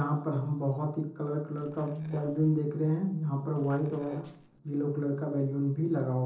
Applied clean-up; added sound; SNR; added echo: neural separator model SepFormer DNS4.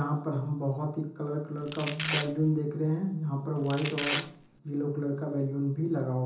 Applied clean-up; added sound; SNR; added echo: none; Domestic sounds, home sounds; 6 dB; reverberation time 0.6 s.